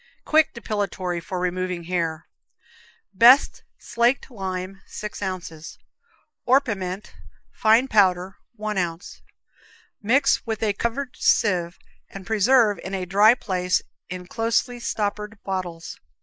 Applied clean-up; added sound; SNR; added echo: neural mask model Resemble Enhance denoiser.